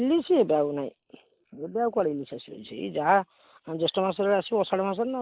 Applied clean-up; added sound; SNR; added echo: neural mask model Resemble Enhance denoiser.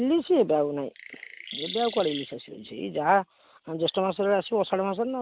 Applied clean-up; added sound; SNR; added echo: none; Chirp, tweet; 11 dB; none.